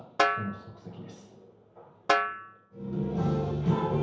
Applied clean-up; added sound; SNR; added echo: none; Snare drum; 1 dB; reverberation time 0.9 s.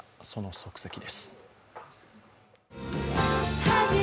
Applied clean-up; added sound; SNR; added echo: none; none; none; none.